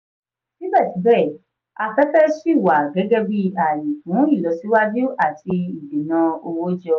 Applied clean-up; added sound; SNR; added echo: none; none; none; none.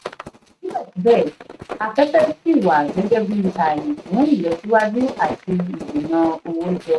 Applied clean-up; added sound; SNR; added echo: neural mask model RNNoise.